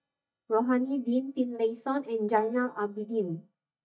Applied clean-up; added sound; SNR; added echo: neural mask model DeepFilterNet 3.